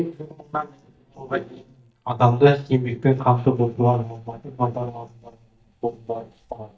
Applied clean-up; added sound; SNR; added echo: neural mask model DeepFilterNet 3.